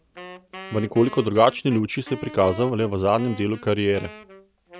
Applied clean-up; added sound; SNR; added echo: none; Wind instrument, woodwind instrument; 18 dB; none.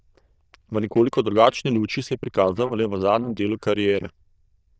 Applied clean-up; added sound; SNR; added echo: neural diffusion model UNIVERSE++.